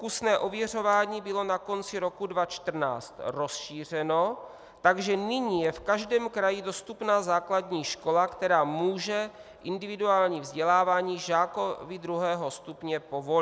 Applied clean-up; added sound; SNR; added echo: none; none; none; none.